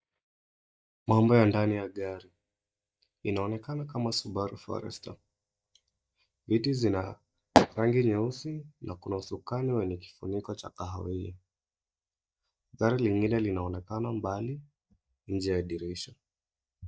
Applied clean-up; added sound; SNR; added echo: neural mask model DeepFilterNet 3.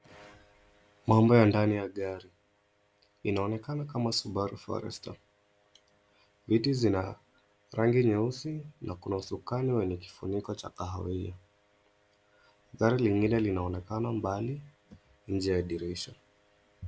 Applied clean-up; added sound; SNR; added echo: none; none; none; none.